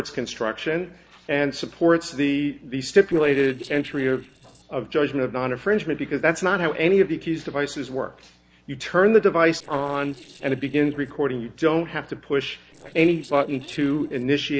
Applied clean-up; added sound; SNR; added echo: neural separator model SepFormer DNS4.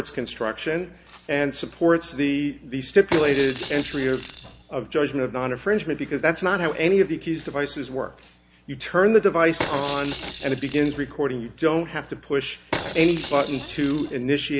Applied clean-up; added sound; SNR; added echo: none; Rattle / Rattle (instrument); 2 dB; none.